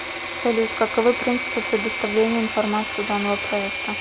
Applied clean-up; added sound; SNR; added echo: none; Engine / Mechanisms; 5 dB; none.